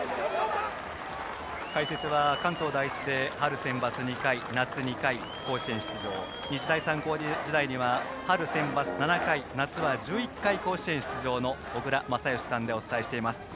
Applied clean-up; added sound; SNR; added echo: none; none; none; none.